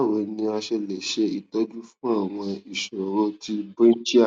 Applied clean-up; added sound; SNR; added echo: none; none; none; none.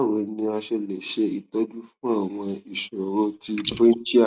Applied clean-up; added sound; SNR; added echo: neural mask model Resemble Enhance denoiser.